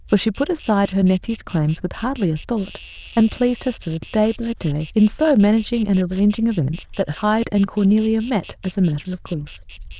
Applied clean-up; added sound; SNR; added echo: neural diffusion model UNIVERSE++.